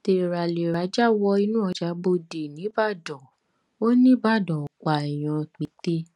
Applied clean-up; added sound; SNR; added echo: none; none; none; none.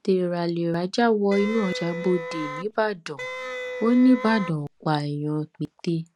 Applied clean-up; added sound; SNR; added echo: none; Wind instrument, woodwind instrument; 10 dB; none.